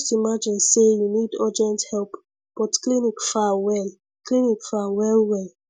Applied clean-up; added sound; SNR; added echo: none; none; none; none.